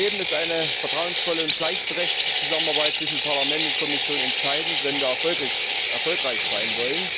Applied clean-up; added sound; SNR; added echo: none; Bird + Ratchet, pawl; -4 dB; none.